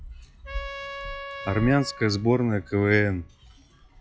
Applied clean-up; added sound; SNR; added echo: classical method log-MMSE.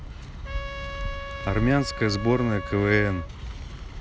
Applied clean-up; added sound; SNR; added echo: none; Trumpet; 12 dB; none.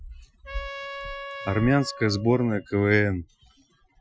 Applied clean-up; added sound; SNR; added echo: classical method Wiener filter.